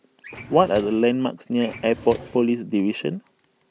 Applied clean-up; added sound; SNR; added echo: none; Drawer open or close; 17 dB; none.